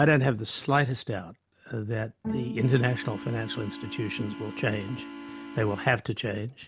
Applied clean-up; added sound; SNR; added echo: none; Organ + Bowed string instrument; 10 dB; none.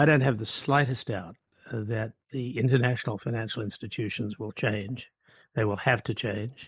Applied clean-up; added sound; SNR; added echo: neural mask model Resemble Enhance denoiser.